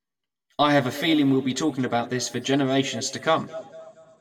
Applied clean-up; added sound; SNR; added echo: none; none; none; reverberation time 1.2 s.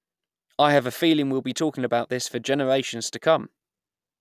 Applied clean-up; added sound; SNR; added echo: none; none; none; none.